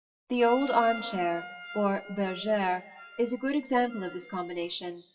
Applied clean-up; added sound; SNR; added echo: classical method WPE with log-MMSE.